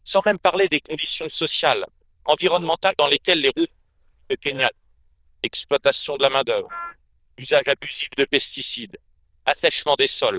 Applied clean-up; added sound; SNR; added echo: neural diffusion model UNIVERSE++.